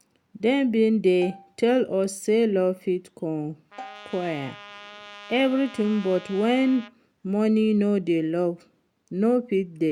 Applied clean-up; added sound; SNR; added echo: none; Bowed string instrument + Trumpet; 19 dB; none.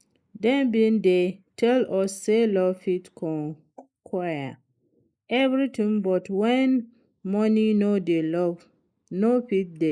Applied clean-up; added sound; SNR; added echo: neural mask model Resemble Enhance denoiser.